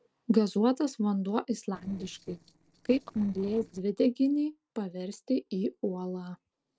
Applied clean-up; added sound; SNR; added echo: neural separator model SepFormer DNS4.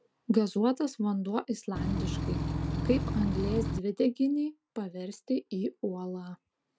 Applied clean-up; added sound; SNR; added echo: none; Engine / Truck / Car; 0 dB; none.